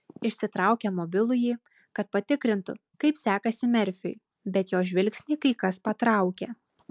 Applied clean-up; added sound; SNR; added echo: none; none; none; none.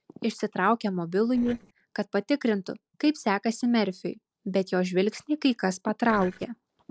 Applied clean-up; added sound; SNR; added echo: neural separator model SepFormer DNS4.